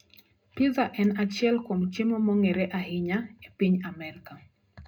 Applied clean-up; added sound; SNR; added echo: none; none; none; reverberation time 0.2 s.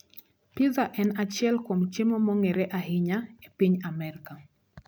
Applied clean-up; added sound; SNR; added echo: none; none; none; none.